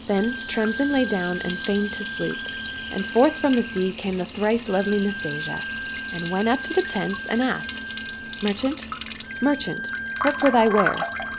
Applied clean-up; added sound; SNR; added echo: none; Liquid + Bowed string instrument; 5 dB; none.